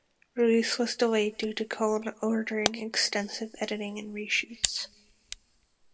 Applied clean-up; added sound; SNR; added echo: none; Camera; 11 dB; reverberation time 1.0 s.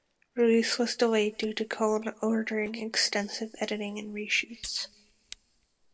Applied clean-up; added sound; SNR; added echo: neural separator model SepFormer DNS4.